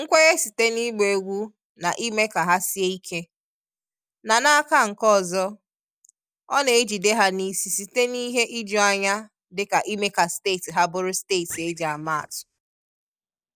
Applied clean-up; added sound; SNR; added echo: neural mask model DeepFilterNet 3.